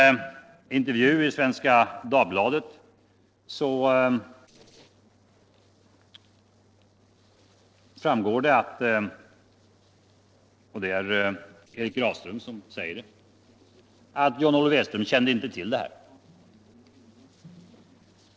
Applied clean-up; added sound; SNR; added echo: neural separator model SepFormer DNS4.